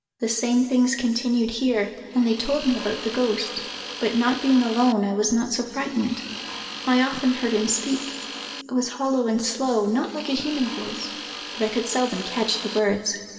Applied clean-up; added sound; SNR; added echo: none; Tools; 11 dB; reverberation time 2.1 s.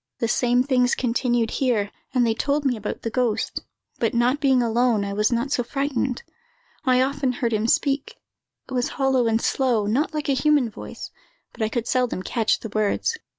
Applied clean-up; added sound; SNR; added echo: none; none; none; none.